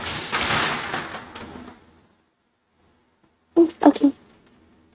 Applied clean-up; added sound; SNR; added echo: neural mask model RNNoise.